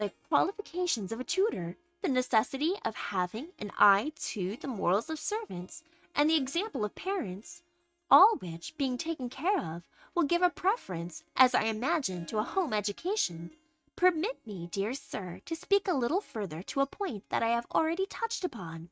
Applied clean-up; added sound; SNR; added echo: neural mask model RNNoise.